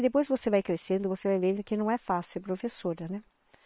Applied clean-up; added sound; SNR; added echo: neural separator model SepFormer WHAM!.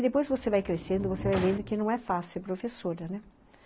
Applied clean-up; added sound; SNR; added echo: none; Sliding door; 10 dB; none.